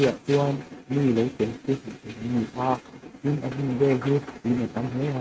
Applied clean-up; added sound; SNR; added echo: neural mask model RNNoise.